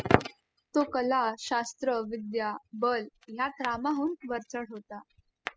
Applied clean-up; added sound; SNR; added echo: classical method spectral subtraction.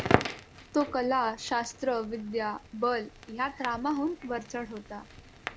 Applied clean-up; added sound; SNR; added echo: none; Crackle; 4 dB; none.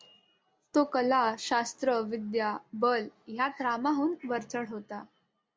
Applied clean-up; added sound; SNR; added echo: none; none; none; none.